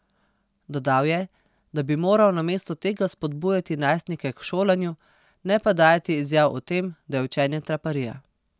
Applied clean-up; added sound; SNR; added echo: none; none; none; none.